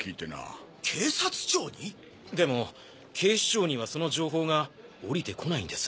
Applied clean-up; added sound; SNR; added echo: none; none; none; none.